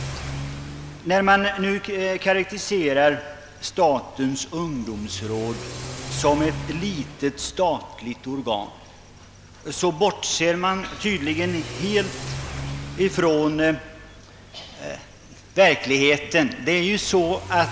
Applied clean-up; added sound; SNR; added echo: none; Accelerating, revving, vroom / Car; 13 dB; none.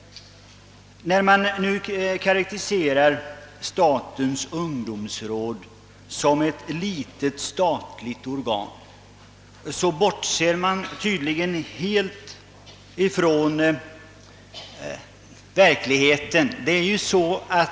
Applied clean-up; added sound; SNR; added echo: none; none; none; none.